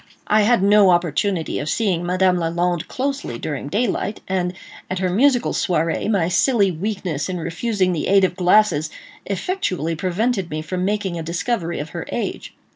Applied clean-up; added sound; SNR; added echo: none; none; none; none.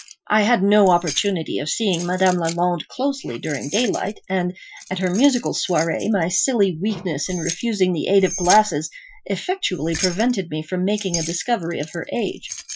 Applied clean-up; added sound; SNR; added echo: classical method Wiener filter.